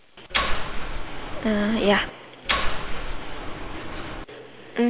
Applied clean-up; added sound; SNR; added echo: none; Mechanisms; -3 dB; none.